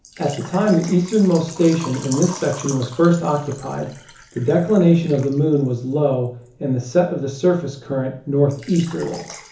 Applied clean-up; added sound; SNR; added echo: none; Water / Liquid; 19 dB; reverberation time 0.7 s.